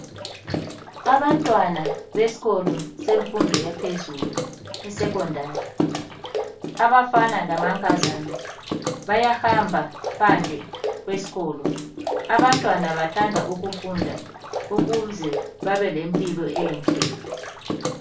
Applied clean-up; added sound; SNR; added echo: none; Bathtub (filling or washing) / Water / Splash, splatter; 4 dB; reverberation time 0.2 s.